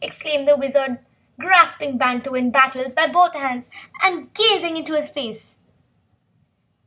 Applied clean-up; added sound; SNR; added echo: none; none; none; none.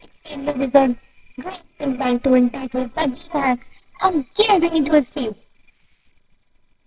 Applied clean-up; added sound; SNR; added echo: neural separator model SepFormer WHAMR!.